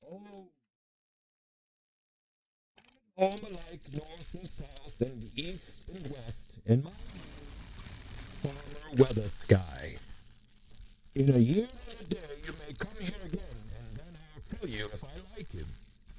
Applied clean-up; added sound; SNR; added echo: neural mask model DeepFilterNet 3.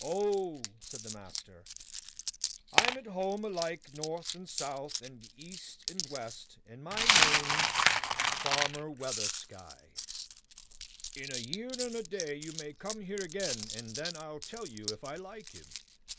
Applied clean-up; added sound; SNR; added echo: none; Coin (dropping); -5 dB; none.